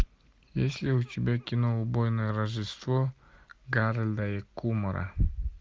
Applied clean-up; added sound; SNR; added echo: none; none; none; none.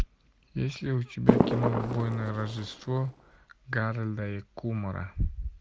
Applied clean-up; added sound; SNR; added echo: none; Fireworks; -3 dB; none.